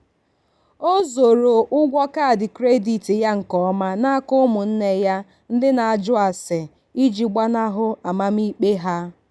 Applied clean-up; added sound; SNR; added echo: none; none; none; none.